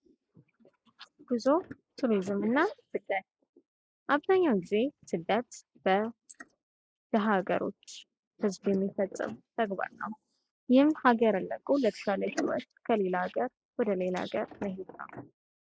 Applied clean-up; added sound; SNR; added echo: neural mask model Resemble Enhance denoiser.